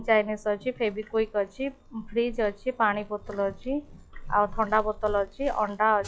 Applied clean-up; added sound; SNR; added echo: classical method log-MMSE.